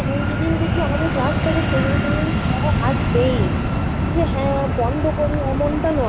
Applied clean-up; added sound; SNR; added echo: none; Fixed-wing aircraft, airplane; -4 dB; none.